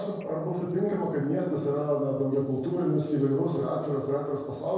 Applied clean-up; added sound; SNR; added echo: neural separator model SepFormer DNS4.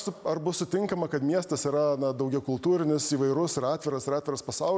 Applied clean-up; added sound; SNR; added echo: none; none; none; none.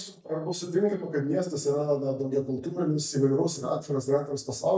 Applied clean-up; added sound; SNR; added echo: neural mask model DeepFilterNet 3.